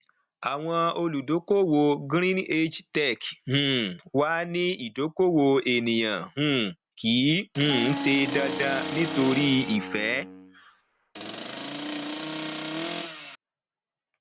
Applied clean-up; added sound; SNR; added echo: none; Wind instrument, woodwind instrument + Accelerating, revving, vroom; 7 dB; none.